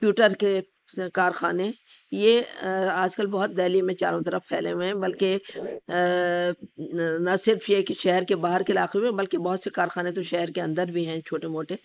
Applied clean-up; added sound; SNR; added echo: neural mask model Resemble Enhance denoiser.